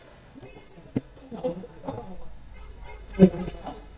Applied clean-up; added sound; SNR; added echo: neural mask model DeepFilterNet 3.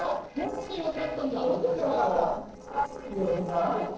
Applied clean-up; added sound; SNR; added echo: neural separator model SepFormer DNS4.